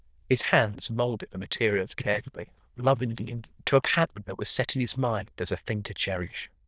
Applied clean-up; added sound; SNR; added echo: neural diffusion model UNIVERSE++.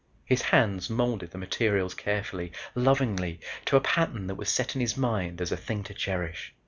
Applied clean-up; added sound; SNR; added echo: none; none; none; none.